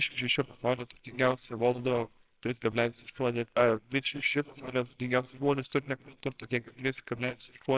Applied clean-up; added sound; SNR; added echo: neural separator model SepFormer WHAMR!.